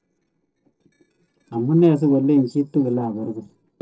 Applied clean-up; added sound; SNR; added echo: neural separator model SepFormer DNS4.